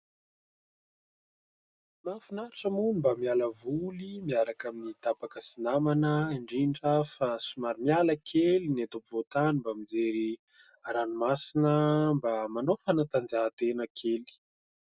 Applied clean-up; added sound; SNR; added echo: none; none; none; none.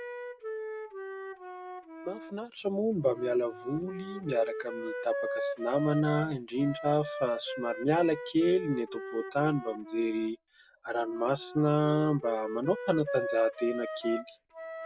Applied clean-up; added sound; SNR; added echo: none; Wind instrument, woodwind instrument; 8 dB; none.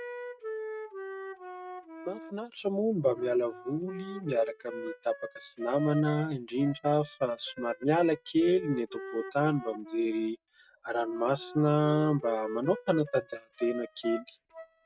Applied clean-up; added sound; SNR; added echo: neural mask model RNNoise.